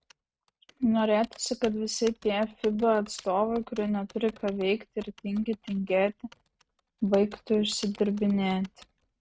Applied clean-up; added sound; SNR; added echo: neural mask model RNNoise.